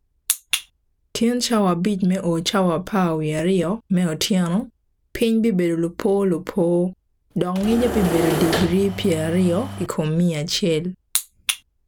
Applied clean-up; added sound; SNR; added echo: none; Engine / Mechanisms; 5 dB; none.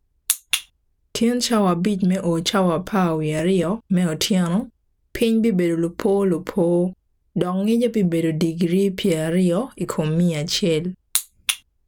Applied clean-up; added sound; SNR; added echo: none; none; none; none.